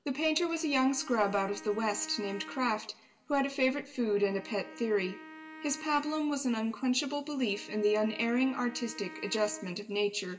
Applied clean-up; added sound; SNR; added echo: none; Wind instrument, woodwind instrument; 18 dB; reverberation time 0.7 s.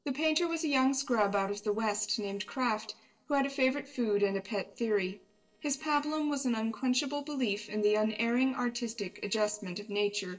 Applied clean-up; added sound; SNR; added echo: neural separator model SepFormer DNS4.